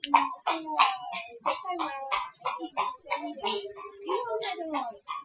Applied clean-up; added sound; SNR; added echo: classical method Wiener filter.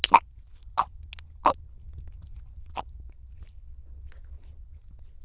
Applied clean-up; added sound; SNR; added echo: neural diffusion model UNIVERSE++.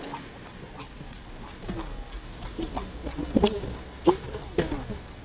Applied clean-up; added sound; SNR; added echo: neural mask model DeepFilterNet 3.